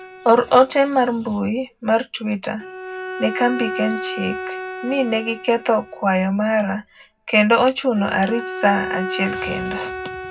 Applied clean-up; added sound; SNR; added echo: none; Bowed string instrument; 11 dB; reverberation time 0.3 s.